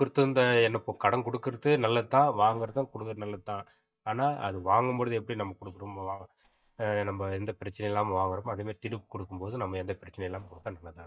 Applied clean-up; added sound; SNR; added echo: neural mask model DeepFilterNet 3.